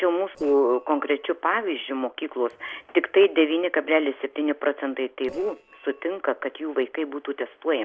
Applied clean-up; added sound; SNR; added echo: neural separator model SepFormer DNS4.